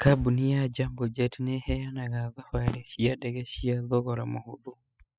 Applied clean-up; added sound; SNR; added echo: classical method spectral subtraction.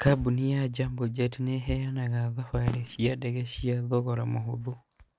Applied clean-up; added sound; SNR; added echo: none; Fireworks; 16 dB; none.